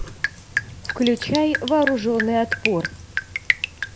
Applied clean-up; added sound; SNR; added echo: none; Drip; 4 dB; none.